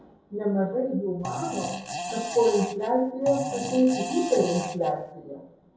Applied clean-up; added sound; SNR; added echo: none; Fart; 8 dB; reverberation time 2.6 s.